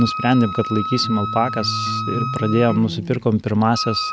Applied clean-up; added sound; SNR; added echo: none; Electric guitar + Wind instrument, woodwind instrument; 7 dB; none.